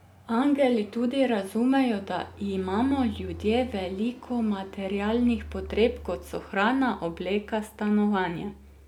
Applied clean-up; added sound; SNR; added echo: none; Fixed-wing aircraft, airplane; 18 dB; none.